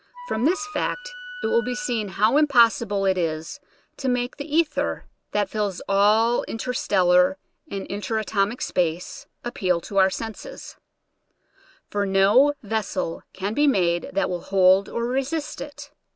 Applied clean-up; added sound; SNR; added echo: none; Wind instrument, woodwind instrument; 14 dB; none.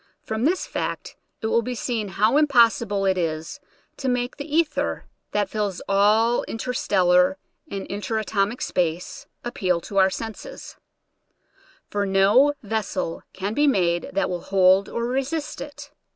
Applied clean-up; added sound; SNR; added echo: none; none; none; none.